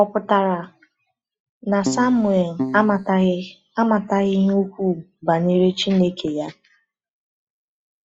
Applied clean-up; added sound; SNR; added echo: classical method log-MMSE.